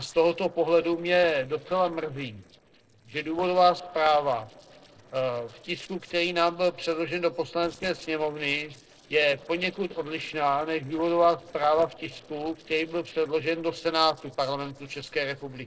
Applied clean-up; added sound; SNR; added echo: neural separator model SepFormer DNS4.